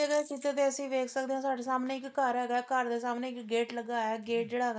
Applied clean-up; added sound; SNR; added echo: neural mask model Resemble Enhance denoiser.